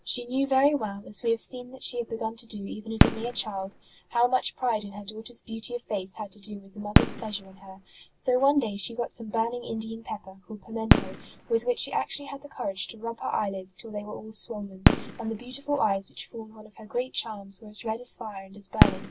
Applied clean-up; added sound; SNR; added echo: none; Fireworks; 0 dB; none.